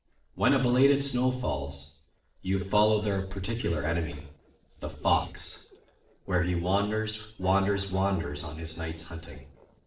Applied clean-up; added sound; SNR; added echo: neural separator model SepFormer DNS4.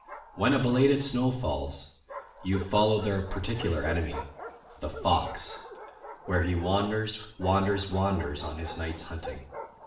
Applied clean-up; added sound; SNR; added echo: none; Bark; 15 dB; reverberation time 0.5 s.